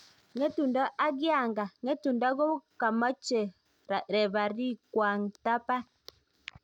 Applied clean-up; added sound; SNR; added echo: none; none; none; none.